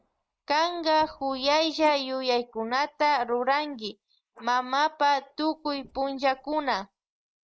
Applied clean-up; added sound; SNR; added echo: neural mask model Resemble Enhance denoiser.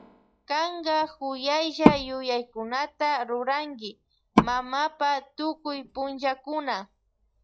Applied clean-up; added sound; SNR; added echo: classical method log-MMSE.